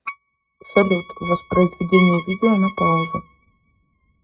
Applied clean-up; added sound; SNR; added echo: neural mask model RNNoise.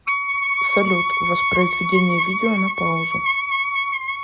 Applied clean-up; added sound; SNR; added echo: none; Wind instrument, woodwind instrument; -3 dB; none.